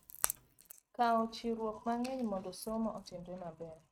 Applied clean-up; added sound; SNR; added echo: neural mask model RNNoise.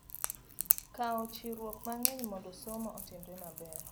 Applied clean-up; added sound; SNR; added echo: none; Crack / Crackle; -3 dB; none.